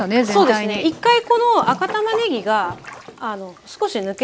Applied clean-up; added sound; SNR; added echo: none; Sink (filling or washing); 15 dB; none.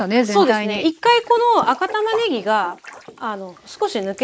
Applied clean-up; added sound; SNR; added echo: neural mask model Resemble Enhance denoiser.